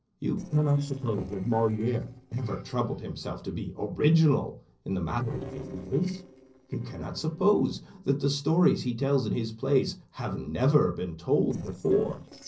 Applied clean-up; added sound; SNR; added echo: neural separator model SepFormer DNS4.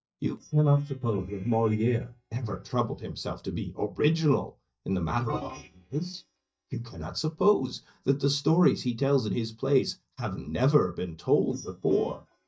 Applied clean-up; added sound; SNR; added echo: neural mask model DeepFilterNet 3.